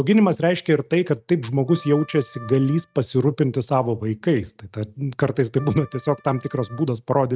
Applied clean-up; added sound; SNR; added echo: neural mask model RNNoise.